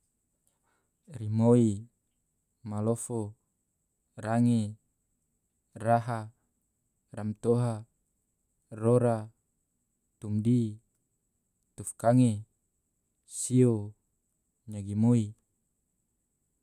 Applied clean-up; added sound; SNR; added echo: none; none; none; none.